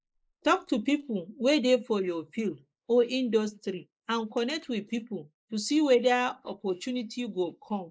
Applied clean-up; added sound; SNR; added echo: neural mask model Resemble Enhance denoiser.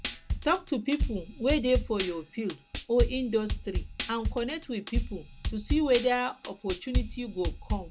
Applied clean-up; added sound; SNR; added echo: none; Drum kit; 3 dB; none.